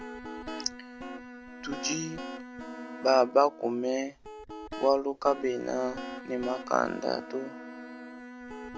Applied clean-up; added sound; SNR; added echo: none; Bowed string instrument + Guitar; 11 dB; none.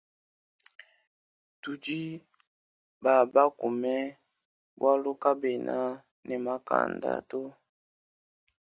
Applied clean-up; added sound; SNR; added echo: none; none; none; none.